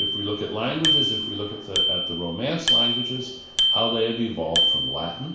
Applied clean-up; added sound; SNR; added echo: none; Bicycle bell; -4 dB; reverberation time 0.7 s.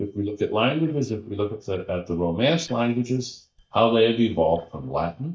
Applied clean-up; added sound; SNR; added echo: neural mask model DeepFilterNet 3.